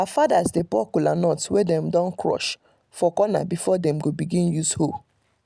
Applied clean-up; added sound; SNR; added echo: none; none; none; none.